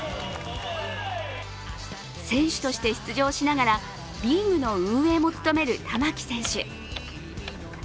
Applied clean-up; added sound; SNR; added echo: none; none; none; none.